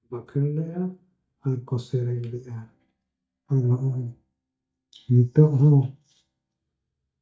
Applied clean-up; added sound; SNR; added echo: neural mask model DeepFilterNet 3.